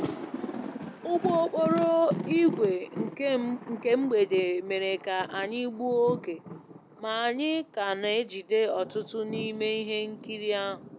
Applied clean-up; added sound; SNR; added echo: none; Thunder; 11 dB; none.